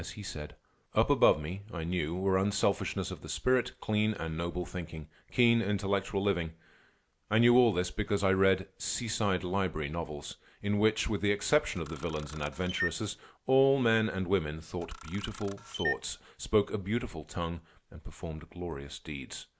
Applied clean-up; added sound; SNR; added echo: none; Camera; 10 dB; none.